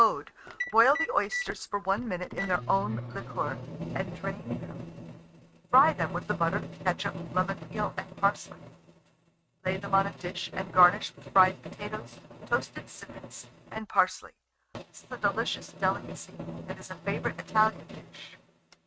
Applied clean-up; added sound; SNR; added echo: neural mask model RNNoise.